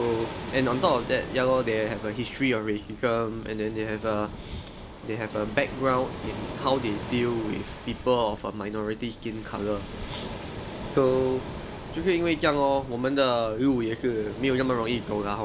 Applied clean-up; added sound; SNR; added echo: none; Waves, surf; 11 dB; none.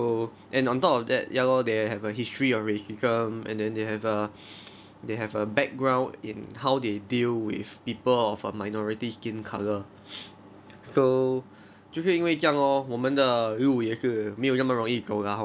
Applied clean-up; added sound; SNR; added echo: none; none; none; none.